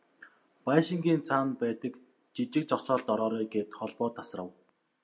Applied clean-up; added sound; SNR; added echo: none; none; none; none.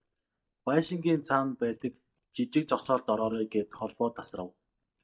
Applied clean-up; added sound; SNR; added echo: neural mask model DeepFilterNet 3.